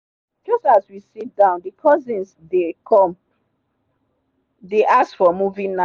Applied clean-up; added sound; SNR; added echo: none; none; none; none.